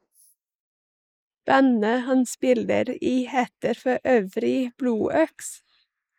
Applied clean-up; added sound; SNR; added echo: neural mask model Resemble Enhance denoiser.